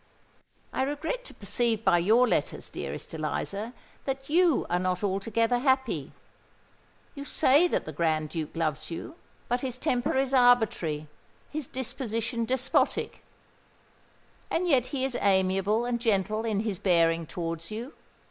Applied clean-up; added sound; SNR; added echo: neural mask model Resemble Enhance denoiser.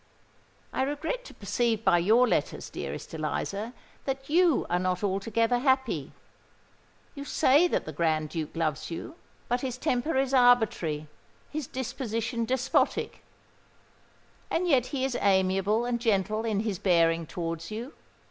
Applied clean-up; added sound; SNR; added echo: none; none; none; none.